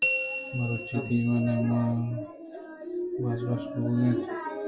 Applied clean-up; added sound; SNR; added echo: none; Bell; 7 dB; reverberation time 0.2 s.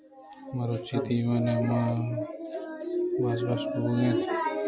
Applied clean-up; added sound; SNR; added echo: none; none; none; none.